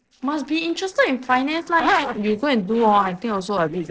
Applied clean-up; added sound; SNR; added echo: neural separator model SepFormer DNS4.